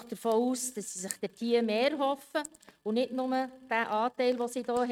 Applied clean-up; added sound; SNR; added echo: neural mask model RNNoise.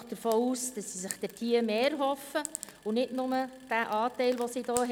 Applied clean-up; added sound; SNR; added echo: none; Frying (food); 17 dB; none.